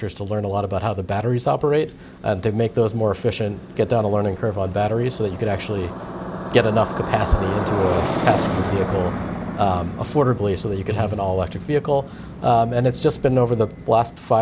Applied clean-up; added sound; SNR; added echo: none; Motorcycle; 8 dB; none.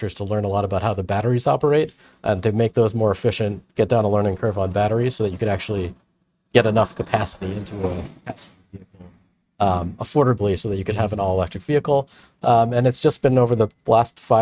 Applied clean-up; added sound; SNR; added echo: neural mask model RNNoise.